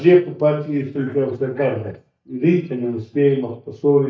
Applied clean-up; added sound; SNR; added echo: neural mask model DeepFilterNet 3.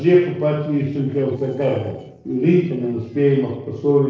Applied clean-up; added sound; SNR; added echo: neural separator model SepFormer DNS4.